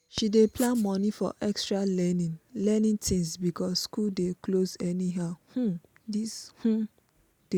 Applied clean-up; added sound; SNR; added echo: none; Writing; 16 dB; none.